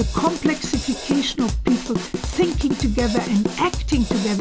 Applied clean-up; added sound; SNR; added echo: none; Drum kit; 3 dB; none.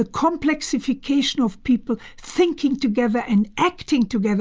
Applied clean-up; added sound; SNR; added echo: none; none; none; none.